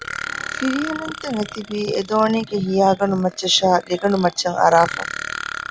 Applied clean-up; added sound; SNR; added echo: none; Burping, eructation; 12 dB; none.